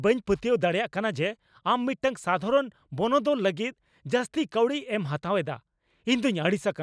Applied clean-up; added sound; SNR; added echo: none; none; none; none.